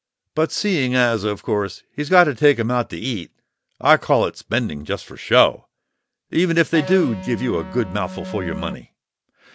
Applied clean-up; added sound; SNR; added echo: none; Electric guitar; 10 dB; none.